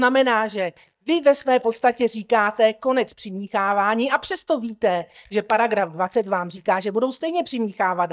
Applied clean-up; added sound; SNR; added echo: neural mask model DeepFilterNet 3.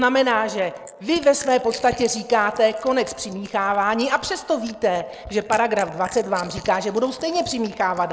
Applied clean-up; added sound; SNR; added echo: neural mask model Resemble Enhance denoiser.